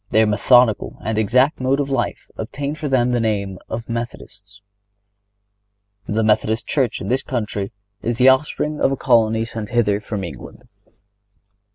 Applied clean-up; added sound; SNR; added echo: none; none; none; none.